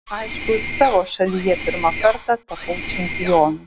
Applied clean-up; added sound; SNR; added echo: none; Mechanisms; 8 dB; none.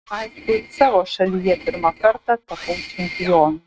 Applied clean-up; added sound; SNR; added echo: neural mask model RNNoise.